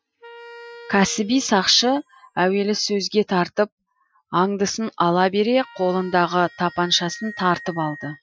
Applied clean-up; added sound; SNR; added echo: classical method Wiener filter.